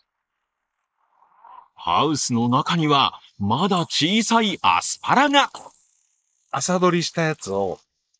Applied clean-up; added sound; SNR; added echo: neural mask model Resemble Enhance denoiser.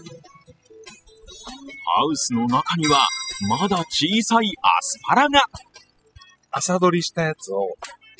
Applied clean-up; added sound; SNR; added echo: classical method spectral subtraction.